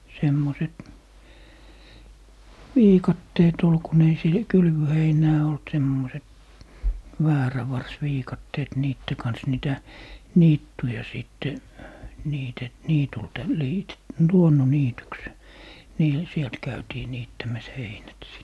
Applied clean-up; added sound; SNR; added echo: none; none; none; none.